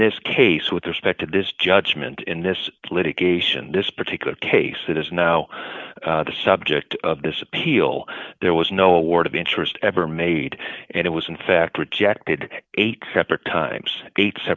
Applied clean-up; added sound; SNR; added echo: none; none; none; none.